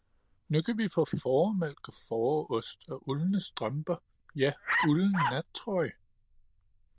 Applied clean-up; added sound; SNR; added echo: neural diffusion model UNIVERSE++.